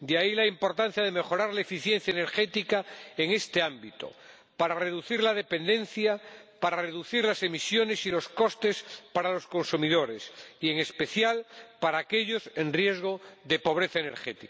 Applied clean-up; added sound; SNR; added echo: none; none; none; none.